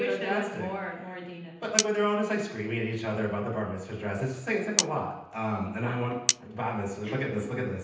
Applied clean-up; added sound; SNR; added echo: none; Cutlery, silverware; 3 dB; reverberation time 0.9 s.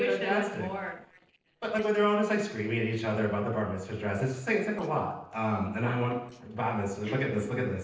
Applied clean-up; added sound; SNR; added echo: neural separator model SepFormer DNS4.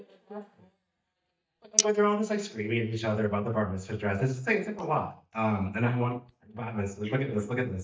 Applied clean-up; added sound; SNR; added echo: neural mask model DeepFilterNet 3.